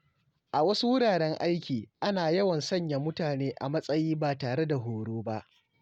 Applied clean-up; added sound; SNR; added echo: none; none; none; none.